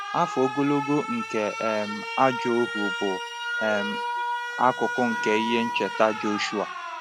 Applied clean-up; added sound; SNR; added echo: none; Alarm; 4 dB; none.